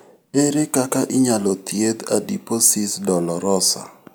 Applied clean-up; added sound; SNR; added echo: none; none; none; none.